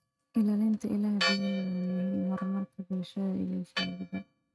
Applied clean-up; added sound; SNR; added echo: neural mask model RNNoise.